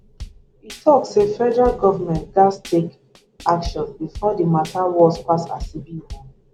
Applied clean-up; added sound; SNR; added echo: none; Drum / Drum kit; 17 dB; none.